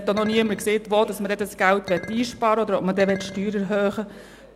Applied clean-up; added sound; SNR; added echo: none; Chink, clink; 17 dB; none.